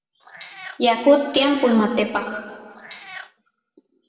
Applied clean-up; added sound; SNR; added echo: none; Meow; 18 dB; reverberation time 1.7 s.